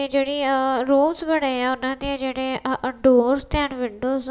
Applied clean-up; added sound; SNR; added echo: none; none; none; none.